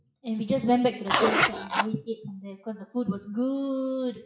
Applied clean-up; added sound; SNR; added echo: classical method WPE with log-MMSE.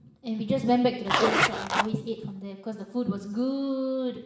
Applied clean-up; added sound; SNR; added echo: none; Zipper (clothing); -3 dB; reverberation time 0.7 s.